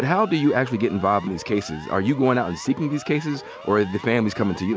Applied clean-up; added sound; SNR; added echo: none; Siren; 17 dB; none.